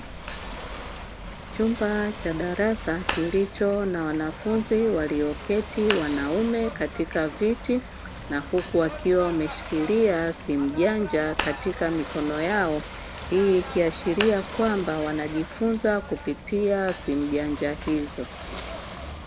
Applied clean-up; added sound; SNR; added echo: none; Shatter + Ocean / Boat, Water vehicle; 9 dB; none.